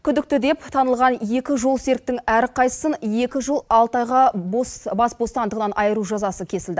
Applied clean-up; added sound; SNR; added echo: neural mask model Resemble Enhance denoiser.